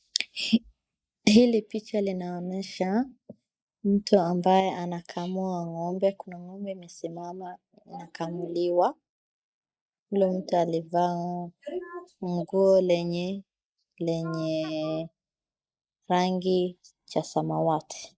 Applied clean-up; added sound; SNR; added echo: neural mask model Resemble Enhance denoiser.